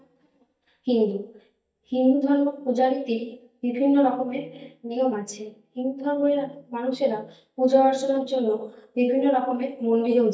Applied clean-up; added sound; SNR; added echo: neural mask model DeepFilterNet 3.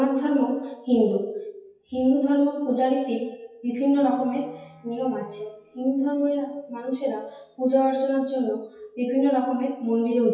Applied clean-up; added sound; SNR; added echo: classical method WPE with log-MMSE.